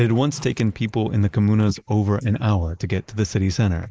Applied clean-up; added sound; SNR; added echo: neural mask model Resemble Enhance denoiser.